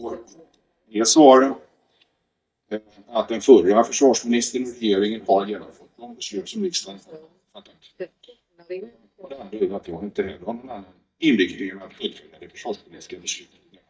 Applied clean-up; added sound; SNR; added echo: neural mask model DeepFilterNet 3.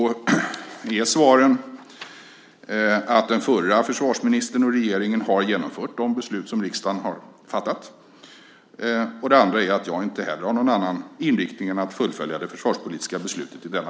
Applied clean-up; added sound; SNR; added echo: none; none; none; none.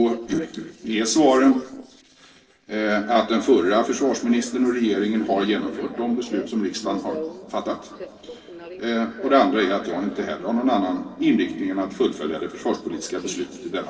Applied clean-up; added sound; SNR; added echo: neural separator model SepFormer DNS4.